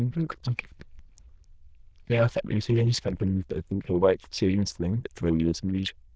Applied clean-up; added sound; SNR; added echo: neural diffusion model UNIVERSE++.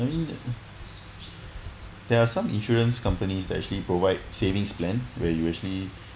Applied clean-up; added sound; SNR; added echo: none; none; none; none.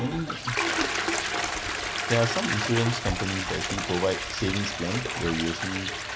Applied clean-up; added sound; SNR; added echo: none; Toilet flush; 1 dB; none.